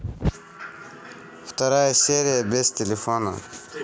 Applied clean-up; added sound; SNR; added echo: none; none; none; none.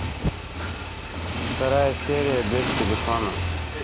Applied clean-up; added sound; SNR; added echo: none; Motorcycle / Engine; 3 dB; none.